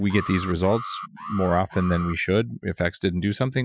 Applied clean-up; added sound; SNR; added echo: classical method Wiener filter.